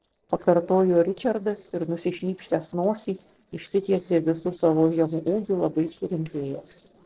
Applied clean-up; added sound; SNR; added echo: neural separator model SepFormer DNS4.